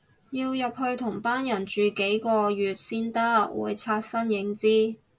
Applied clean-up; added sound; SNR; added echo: none; none; none; none.